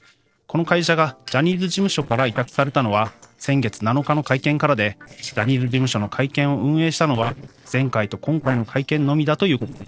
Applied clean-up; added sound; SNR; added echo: neural separator model SepFormer DNS4.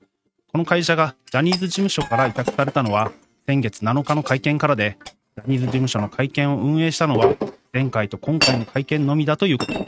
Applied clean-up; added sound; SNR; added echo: neural mask model RNNoise.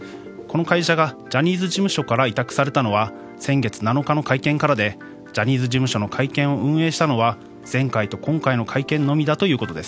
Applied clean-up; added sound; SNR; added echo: none; none; none; none.